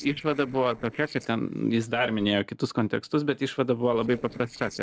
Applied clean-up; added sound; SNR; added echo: neural separator model SepFormer DNS4.